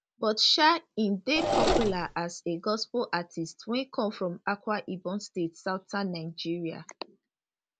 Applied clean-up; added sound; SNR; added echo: none; Engine / Mechanisms; -2 dB; none.